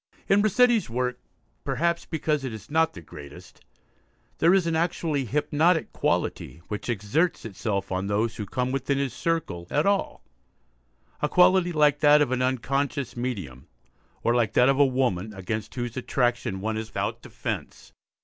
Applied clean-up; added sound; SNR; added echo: none; none; none; none.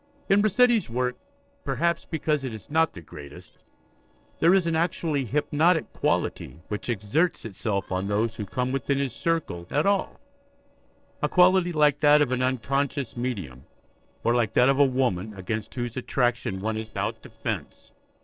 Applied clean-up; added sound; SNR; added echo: neural separator model SepFormer DNS4.